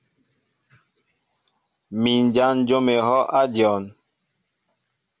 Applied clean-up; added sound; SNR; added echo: none; none; none; none.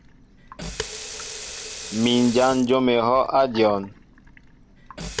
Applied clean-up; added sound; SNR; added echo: none; Sink (filling or washing) / Water tap, faucet; 13 dB; none.